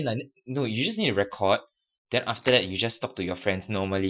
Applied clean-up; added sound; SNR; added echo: classical method Wiener filter.